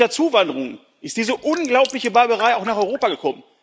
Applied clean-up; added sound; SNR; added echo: none; Drip; 18 dB; none.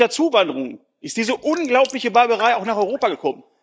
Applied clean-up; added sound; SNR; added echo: neural mask model DeepFilterNet 3.